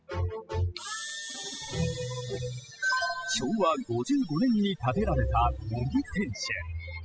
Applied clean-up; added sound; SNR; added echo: classical method spectral subtraction.